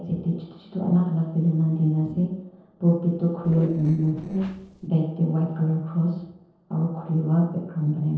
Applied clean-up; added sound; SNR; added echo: neural separator model SepFormer DNS4.